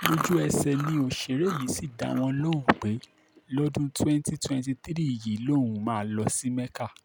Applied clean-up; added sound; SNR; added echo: none; Chewing, mastication; 8 dB; none.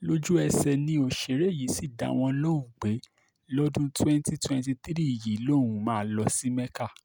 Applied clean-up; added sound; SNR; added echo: none; none; none; none.